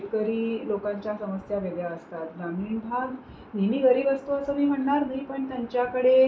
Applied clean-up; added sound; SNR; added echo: none; none; none; none.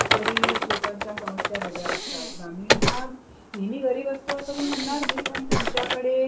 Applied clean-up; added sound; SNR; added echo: none; Typing + Breathing; -3 dB; none.